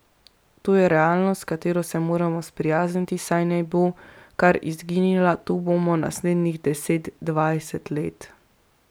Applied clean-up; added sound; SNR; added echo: none; none; none; none.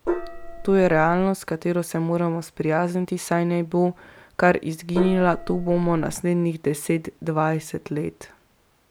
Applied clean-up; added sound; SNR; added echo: none; Gong; 7 dB; none.